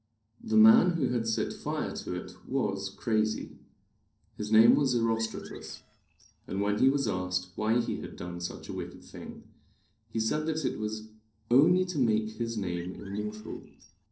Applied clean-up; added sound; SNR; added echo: neural separator model SepFormer DNS4.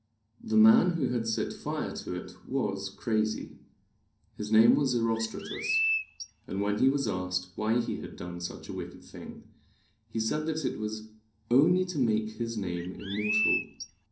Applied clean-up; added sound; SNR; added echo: none; Chirp, tweet; 3 dB; reverberation time 0.6 s.